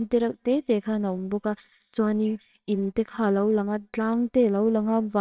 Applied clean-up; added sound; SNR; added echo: neural separator model SepFormer WHAMR!.